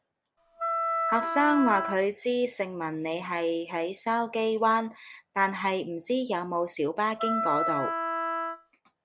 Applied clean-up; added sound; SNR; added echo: none; Wind instrument, woodwind instrument; 1 dB; none.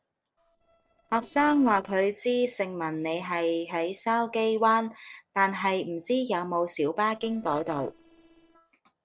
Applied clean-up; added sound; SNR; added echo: neural separator model SepFormer DNS4.